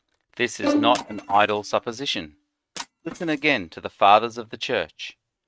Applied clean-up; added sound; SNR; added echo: neural mask model RNNoise.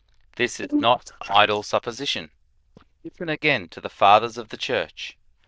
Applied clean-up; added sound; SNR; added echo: neural diffusion model UNIVERSE++.